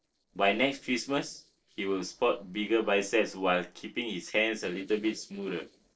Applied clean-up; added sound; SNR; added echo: neural separator model SepFormer DNS4.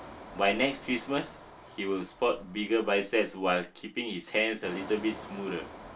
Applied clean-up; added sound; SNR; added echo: none; Engine; 16 dB; reverberation time 0.2 s.